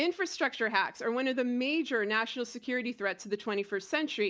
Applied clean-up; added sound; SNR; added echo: none; none; none; none.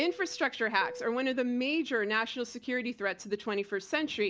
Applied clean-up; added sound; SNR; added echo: none; Fixed-wing aircraft, airplane; 19 dB; none.